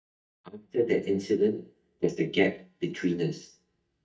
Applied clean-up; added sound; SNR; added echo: neural mask model DeepFilterNet 3.